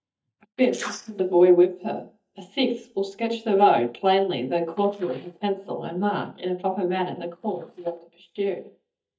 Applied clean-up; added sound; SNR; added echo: neural mask model DeepFilterNet 3.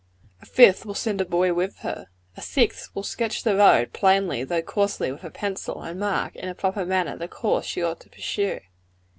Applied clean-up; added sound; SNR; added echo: none; none; none; none.